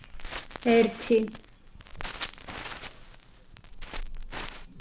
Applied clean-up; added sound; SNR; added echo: none; Fire + Crackle; 8 dB; none.